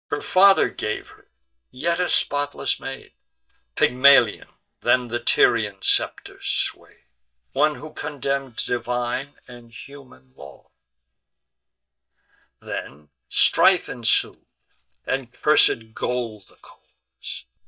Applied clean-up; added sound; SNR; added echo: neural mask model DeepFilterNet 3.